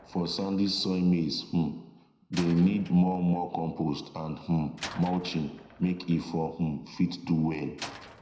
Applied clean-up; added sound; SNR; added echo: none; Slam; 19 dB; reverberation time 0.7 s.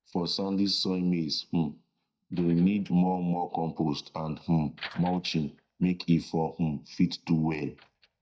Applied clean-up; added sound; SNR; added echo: neural mask model DeepFilterNet 3.